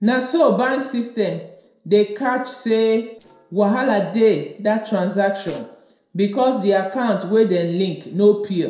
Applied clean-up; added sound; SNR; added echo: neural separator model SepFormer DNS4.